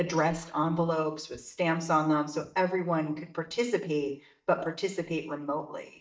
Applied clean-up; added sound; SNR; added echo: neural mask model DeepFilterNet 3.